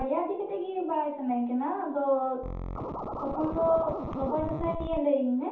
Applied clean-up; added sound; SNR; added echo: none; Scratching (performance technique); 9 dB; reverberation time 0.6 s.